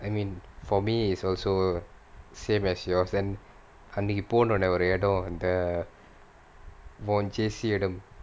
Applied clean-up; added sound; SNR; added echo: none; none; none; none.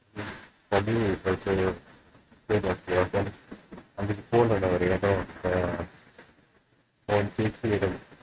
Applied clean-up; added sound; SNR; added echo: neural mask model RNNoise.